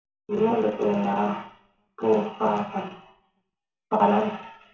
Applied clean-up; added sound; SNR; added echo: none; none; none; reverberation time 0.6 s.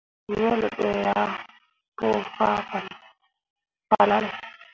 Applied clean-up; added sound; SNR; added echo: none; none; none; none.